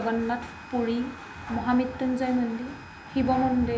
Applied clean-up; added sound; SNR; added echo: none; none; none; none.